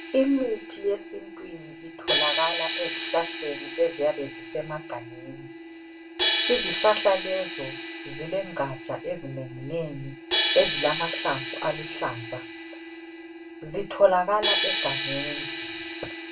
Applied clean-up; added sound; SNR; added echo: none; Crash cymbal; -3 dB; reverberation time 0.2 s.